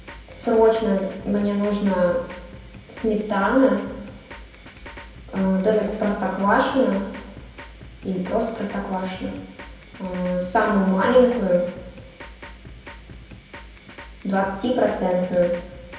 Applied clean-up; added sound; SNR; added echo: none; Drum kit; 18 dB; reverberation time 0.9 s.